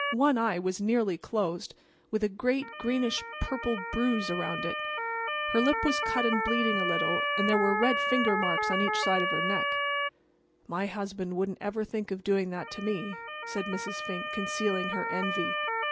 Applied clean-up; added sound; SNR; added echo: none; Motor vehicle (road) / Siren; 2 dB; none.